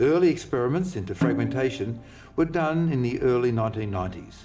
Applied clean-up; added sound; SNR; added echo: none; Snare drum; 8 dB; reverberation time 1.3 s.